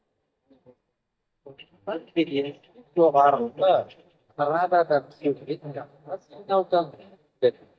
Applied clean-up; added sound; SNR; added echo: neural mask model DeepFilterNet 3.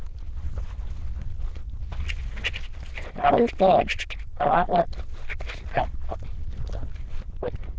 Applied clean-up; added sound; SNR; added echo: neural diffusion model UNIVERSE++.